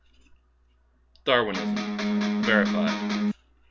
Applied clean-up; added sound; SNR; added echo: none; Electric guitar; -5 dB; none.